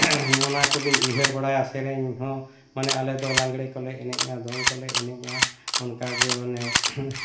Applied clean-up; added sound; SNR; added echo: none; Camera; -1 dB; reverberation time 0.7 s.